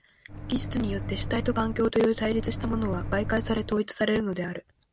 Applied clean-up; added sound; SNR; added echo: none; Microwave oven; 6 dB; none.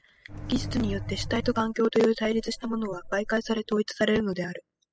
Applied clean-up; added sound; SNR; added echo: classical method spectral subtraction.